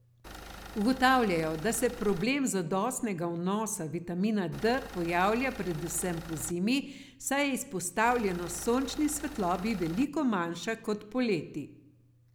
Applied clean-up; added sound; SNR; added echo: none; Engine; 14 dB; none.